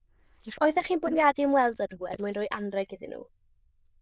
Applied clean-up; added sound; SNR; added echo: neural diffusion model UNIVERSE++.